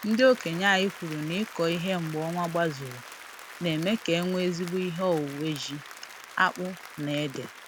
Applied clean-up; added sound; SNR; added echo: none; Applause; 16 dB; none.